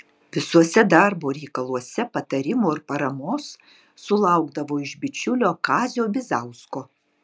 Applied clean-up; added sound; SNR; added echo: none; none; none; none.